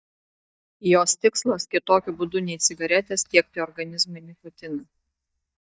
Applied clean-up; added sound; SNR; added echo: neural mask model DeepFilterNet 3.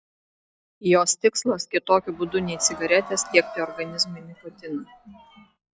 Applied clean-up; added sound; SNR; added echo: classical method log-MMSE.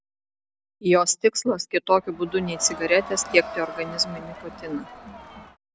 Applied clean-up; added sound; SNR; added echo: none; Crowd; 13 dB; none.